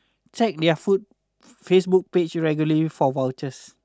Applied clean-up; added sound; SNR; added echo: none; none; none; none.